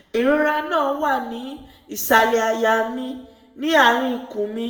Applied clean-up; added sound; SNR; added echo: none; none; none; reverberation time 0.7 s.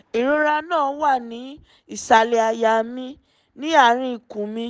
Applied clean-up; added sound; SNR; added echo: none; none; none; none.